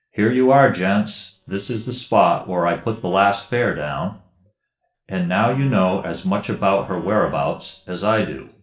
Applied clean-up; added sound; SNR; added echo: neural separator model SepFormer DNS4.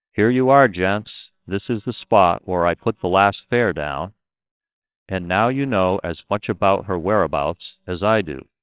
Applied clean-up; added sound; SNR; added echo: neural separator model SepFormer WHAMR!.